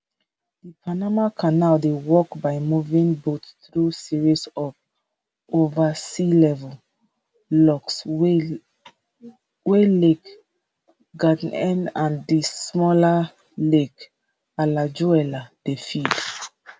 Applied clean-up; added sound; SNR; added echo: none; none; none; none.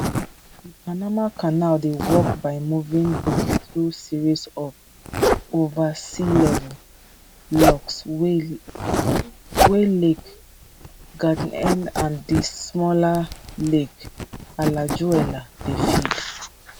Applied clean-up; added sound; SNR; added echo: none; Zipper (clothing); 3 dB; none.